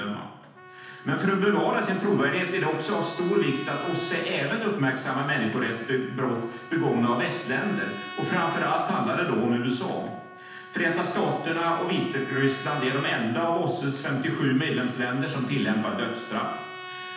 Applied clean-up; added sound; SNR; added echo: none; Trumpet; 15 dB; reverberation time 0.9 s.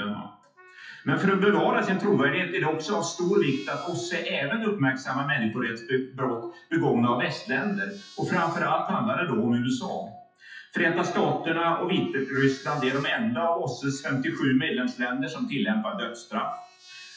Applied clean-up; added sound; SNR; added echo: classical method WPE with log-MMSE.